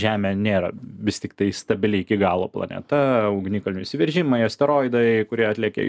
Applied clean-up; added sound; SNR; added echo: none; none; none; none.